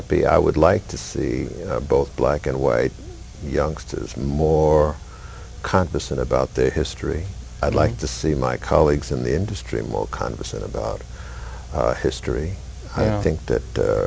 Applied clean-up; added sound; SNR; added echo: none; none; none; none.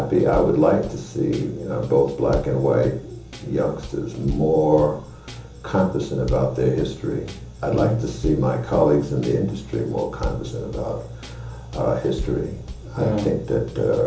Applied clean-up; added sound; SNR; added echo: none; Drum kit; 14 dB; reverberation time 1.2 s.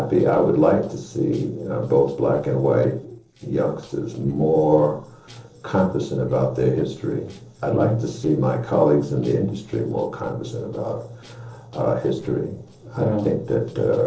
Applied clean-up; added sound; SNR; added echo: neural separator model SepFormer DNS4.